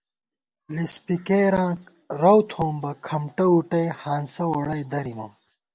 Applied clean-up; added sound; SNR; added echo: none; none; none; none.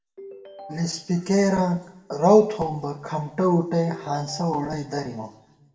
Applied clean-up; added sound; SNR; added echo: none; Ringtone; 20 dB; reverberation time 0.6 s.